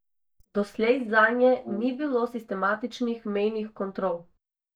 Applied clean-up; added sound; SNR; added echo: neural mask model DeepFilterNet 3.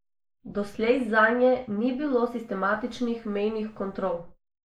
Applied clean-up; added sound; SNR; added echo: neural mask model Resemble Enhance denoiser.